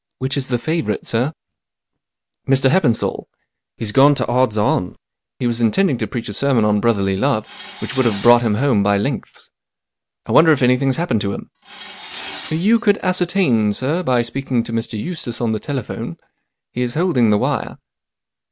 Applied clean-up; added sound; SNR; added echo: none; Tools; 16 dB; none.